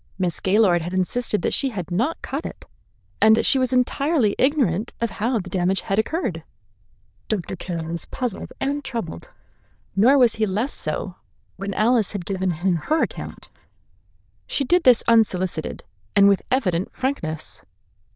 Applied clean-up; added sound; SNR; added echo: neural diffusion model UNIVERSE++.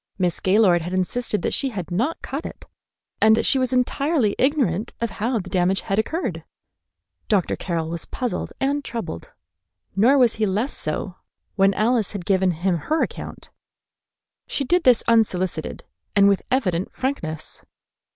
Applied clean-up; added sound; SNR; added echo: none; none; none; none.